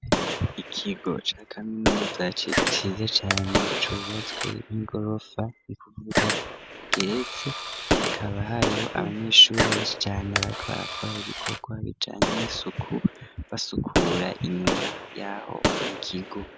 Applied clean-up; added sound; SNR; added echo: none; Camera + Gunshot, gunfire; 1 dB; none.